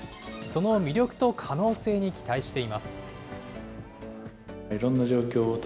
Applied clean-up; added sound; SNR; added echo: none; none; none; none.